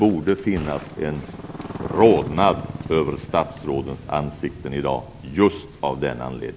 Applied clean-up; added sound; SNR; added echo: none; Motorcycle + Gunshot, gunfire; 13 dB; none.